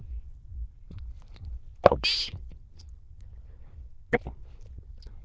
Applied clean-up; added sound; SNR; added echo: neural diffusion model UNIVERSE++.